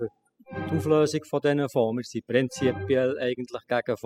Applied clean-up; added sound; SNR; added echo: classical method spectral subtraction.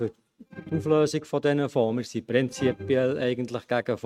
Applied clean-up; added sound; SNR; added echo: neural mask model RNNoise.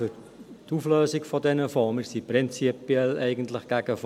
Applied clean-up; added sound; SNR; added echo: none; none; none; none.